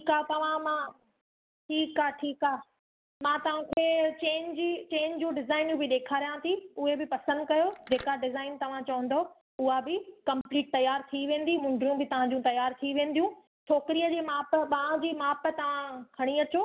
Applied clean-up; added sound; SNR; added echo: none; Mechanisms; 16 dB; none.